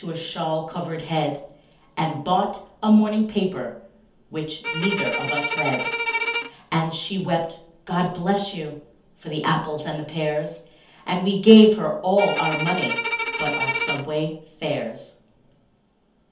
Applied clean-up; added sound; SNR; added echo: none; Bowed string instrument; 4 dB; reverberation time 0.6 s.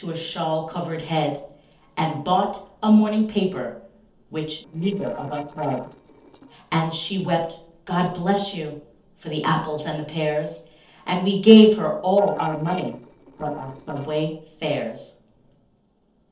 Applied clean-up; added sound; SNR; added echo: neural separator model SepFormer DNS4.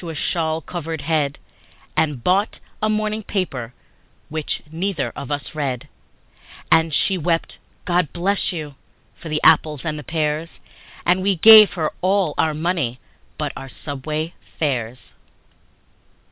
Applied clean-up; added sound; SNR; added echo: none; none; none; none.